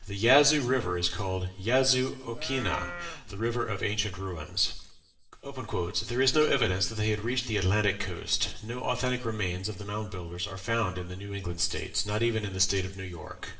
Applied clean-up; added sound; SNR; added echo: none; Livestock, farm animals, working animals; 12 dB; reverberation time 0.8 s.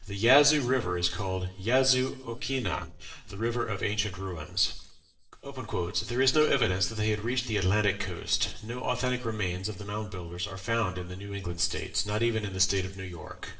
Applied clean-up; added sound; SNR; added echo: neural separator model SepFormer DNS4.